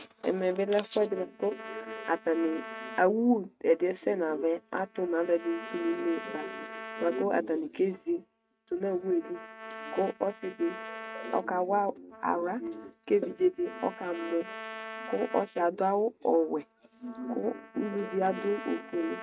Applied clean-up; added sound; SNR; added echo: neural mask model RNNoise.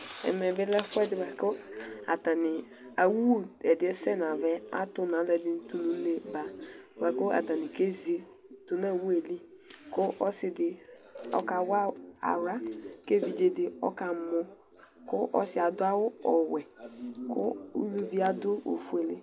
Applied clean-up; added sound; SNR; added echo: none; none; none; none.